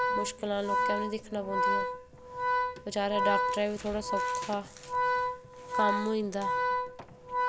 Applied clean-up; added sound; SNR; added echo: none; Organ; -3 dB; none.